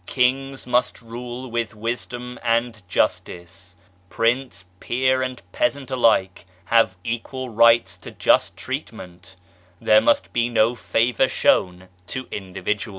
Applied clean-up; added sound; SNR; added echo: none; none; none; none.